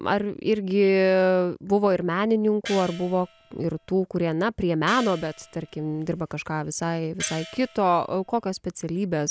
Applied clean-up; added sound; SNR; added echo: none; Gong; 17 dB; none.